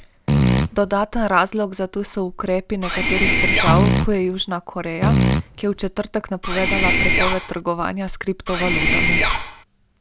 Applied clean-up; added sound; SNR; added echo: none; Fart + Mechanisms; -5 dB; none.